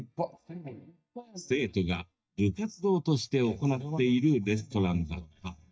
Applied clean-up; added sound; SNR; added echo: neural mask model DeepFilterNet 3.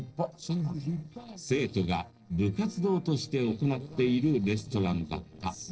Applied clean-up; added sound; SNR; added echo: neural separator model SepFormer DNS4.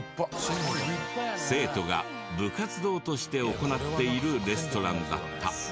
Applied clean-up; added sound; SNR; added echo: none; none; none; none.